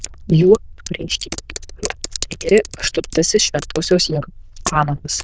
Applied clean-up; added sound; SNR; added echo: neural diffusion model UNIVERSE++.